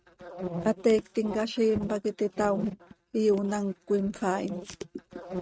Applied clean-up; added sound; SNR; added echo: neural mask model RNNoise.